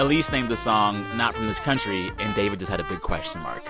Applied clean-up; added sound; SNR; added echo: none; Trumpet; 10 dB; none.